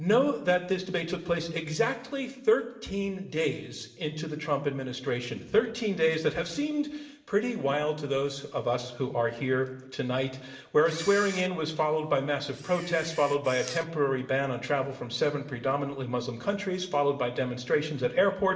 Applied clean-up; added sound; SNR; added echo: none; Camera; 15 dB; reverberation time 0.8 s.